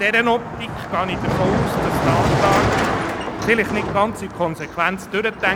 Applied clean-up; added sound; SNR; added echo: none; Car passing by; 0 dB; none.